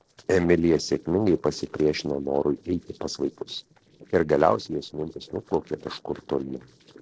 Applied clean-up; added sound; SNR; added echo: neural separator model SepFormer DNS4.